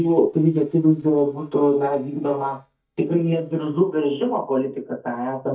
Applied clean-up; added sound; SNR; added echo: neural mask model DeepFilterNet 3.